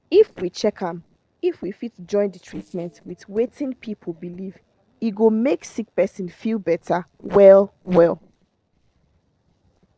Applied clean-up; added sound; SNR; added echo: neural separator model SepFormer DNS4.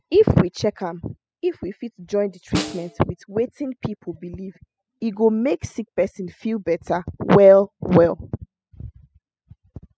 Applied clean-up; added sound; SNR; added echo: classical method spectral subtraction.